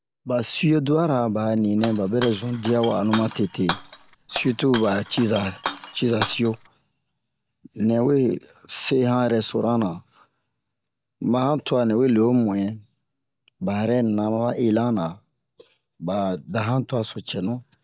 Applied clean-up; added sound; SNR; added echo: none; Shatter; 10 dB; none.